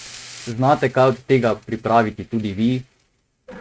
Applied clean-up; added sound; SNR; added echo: neural mask model RNNoise.